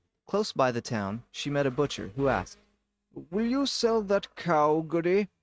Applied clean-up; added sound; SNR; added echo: neural mask model RNNoise.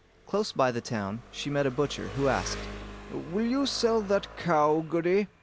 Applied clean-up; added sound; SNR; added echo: none; Engine; 15 dB; none.